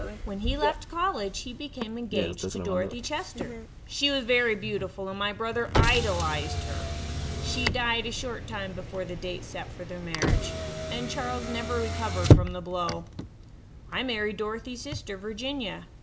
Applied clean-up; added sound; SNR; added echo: none; Motor vehicle (road); -1 dB; none.